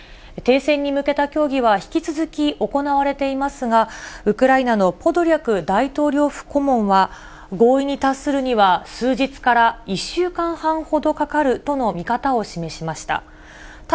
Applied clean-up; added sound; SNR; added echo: none; none; none; none.